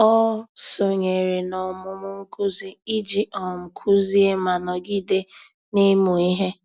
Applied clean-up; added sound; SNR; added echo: none; none; none; none.